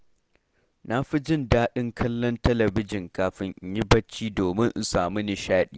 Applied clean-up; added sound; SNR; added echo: none; none; none; none.